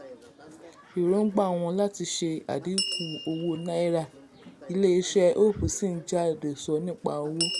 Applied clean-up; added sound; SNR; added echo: none; Door / Bell; 12 dB; none.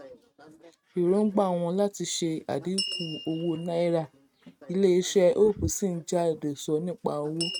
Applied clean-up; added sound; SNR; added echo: neural mask model RNNoise.